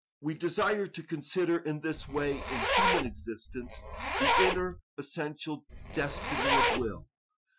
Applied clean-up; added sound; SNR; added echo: classical method Wiener filter.